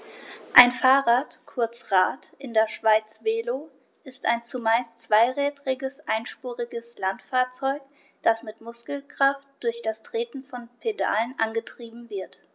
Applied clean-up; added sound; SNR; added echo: none; none; none; none.